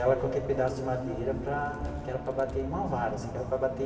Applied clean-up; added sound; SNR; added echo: none; Bus; 9 dB; reverberation time 2.6 s.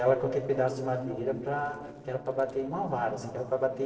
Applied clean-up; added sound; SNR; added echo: neural separator model SepFormer DNS4.